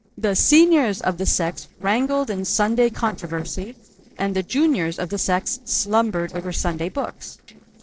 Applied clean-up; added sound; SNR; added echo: neural separator model SepFormer DNS4.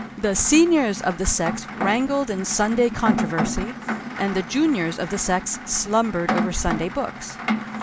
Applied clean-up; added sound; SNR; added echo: none; Rain; 6 dB; none.